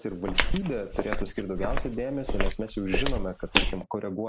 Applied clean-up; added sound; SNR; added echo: none; Walk, footsteps; -4 dB; none.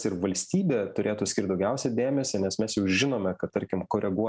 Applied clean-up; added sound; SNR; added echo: none; none; none; none.